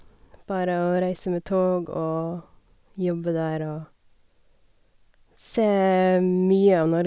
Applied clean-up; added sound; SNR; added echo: none; none; none; none.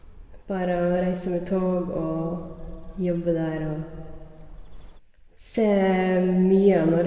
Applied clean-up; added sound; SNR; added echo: none; Bird; 18 dB; reverberation time 1.7 s.